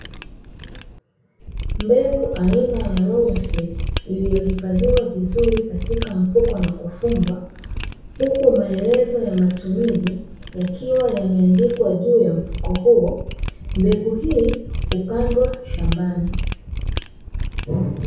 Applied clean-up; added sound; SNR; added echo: none; Mechanisms; 6 dB; reverberation time 0.6 s.